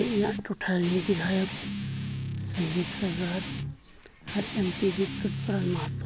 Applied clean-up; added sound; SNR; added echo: none; Guitar; 5 dB; none.